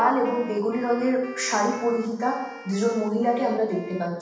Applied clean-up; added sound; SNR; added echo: none; Wind instrument, woodwind instrument; 18 dB; reverberation time 0.9 s.